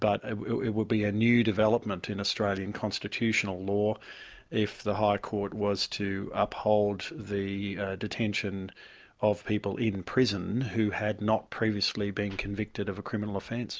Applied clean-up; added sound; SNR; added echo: none; none; none; none.